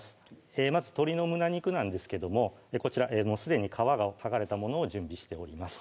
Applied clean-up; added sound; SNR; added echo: none; none; none; none.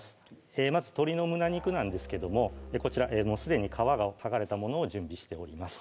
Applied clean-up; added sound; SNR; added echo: none; Musical instrument; 15 dB; none.